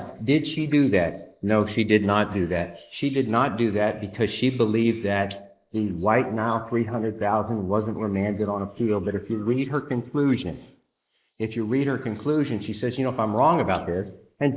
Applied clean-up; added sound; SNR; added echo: neural mask model Resemble Enhance denoiser.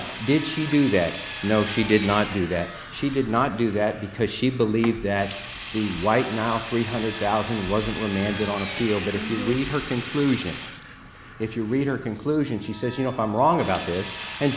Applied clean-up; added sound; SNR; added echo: none; Vehicle + Sink (filling or washing); 12 dB; none.